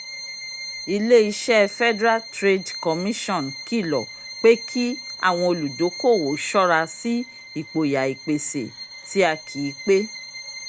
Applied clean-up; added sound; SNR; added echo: none; Bowed string instrument; 14 dB; none.